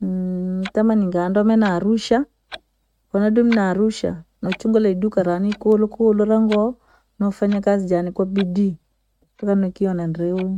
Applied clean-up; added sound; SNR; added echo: neural mask model RNNoise.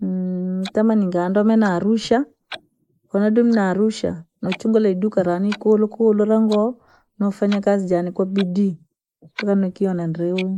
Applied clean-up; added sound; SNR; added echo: neural mask model Resemble Enhance denoiser.